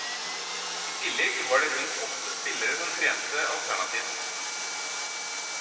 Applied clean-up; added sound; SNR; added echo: none; Sawing; 1 dB; reverberation time 2.4 s.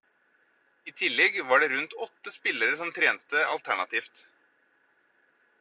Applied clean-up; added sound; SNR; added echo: none; none; none; none.